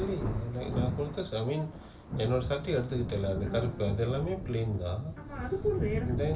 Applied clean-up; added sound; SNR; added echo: none; Thunder; 4 dB; reverberation time 0.3 s.